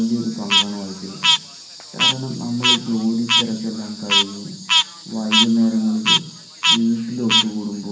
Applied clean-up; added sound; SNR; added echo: none; Frog; -2 dB; reverberation time 0.6 s.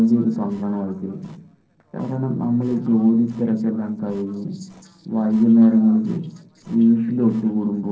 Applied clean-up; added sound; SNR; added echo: neural separator model SepFormer DNS4.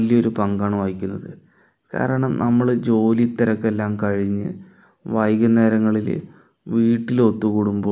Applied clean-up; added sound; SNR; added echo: none; none; none; none.